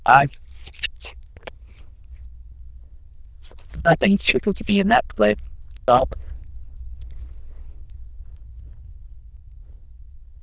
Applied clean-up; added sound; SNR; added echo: neural diffusion model UNIVERSE++.